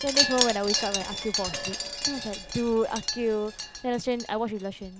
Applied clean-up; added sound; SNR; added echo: none; Wind chime; 2 dB; none.